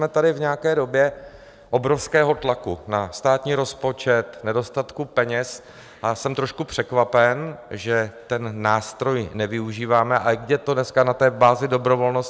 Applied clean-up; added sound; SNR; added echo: none; none; none; none.